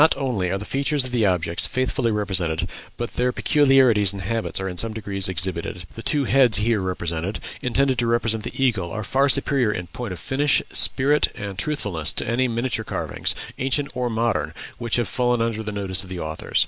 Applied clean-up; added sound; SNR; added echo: none; none; none; none.